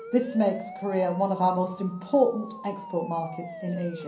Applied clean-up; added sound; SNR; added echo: none; Siren; 14 dB; reverberation time 0.6 s.